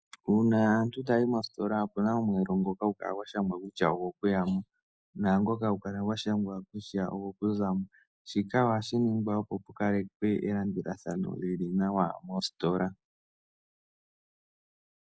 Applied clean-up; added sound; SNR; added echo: neural mask model Resemble Enhance denoiser.